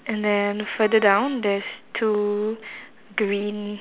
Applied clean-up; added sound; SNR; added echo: none; Wind instrument, woodwind instrument; 20 dB; none.